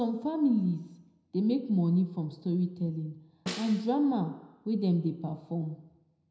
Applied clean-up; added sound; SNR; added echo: none; Snare drum; 12 dB; reverberation time 0.8 s.